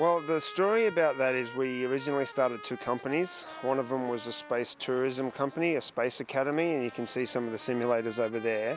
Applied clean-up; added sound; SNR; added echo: none; Trumpet; 17 dB; none.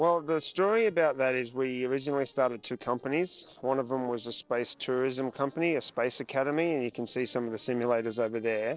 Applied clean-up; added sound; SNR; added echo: neural separator model SepFormer DNS4.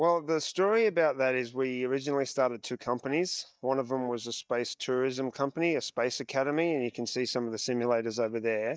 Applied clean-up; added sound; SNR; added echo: neural mask model DeepFilterNet 3.